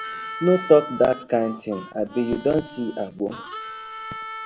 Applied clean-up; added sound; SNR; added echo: none; Harmonica; 12 dB; none.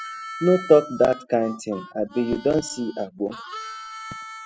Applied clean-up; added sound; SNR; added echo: classical method spectral subtraction.